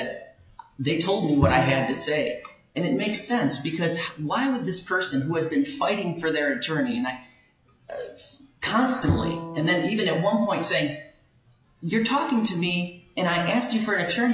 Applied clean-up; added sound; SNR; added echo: classical method log-MMSE.